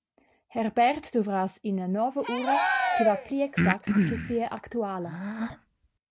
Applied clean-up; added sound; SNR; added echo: none; Breathing + Cheering; -1 dB; none.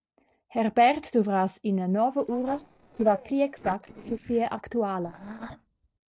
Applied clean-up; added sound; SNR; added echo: neural separator model SepFormer DNS4.